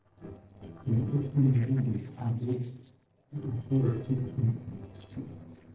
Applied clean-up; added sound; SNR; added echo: neural separator model SepFormer DNS4.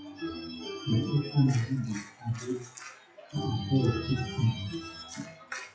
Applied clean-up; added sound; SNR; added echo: classical method WPE with log-MMSE.